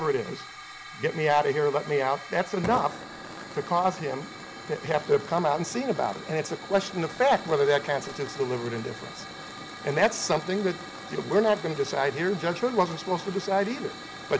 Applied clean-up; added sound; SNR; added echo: none; Hiss / Fire; 13 dB; none.